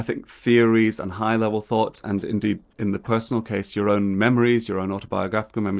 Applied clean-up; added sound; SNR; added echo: neural separator model SepFormer DNS4.